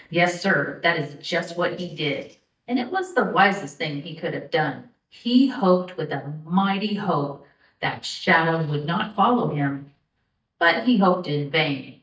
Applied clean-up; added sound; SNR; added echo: neural mask model DeepFilterNet 3.